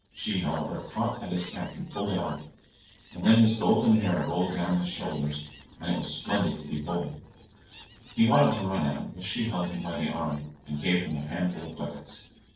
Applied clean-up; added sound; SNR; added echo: neural separator model SepFormer DNS4.